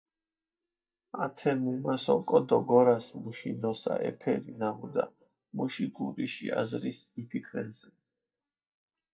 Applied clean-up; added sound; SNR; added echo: neural mask model DeepFilterNet 3.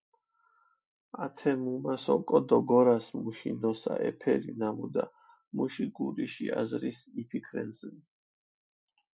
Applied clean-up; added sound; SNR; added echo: none; none; none; none.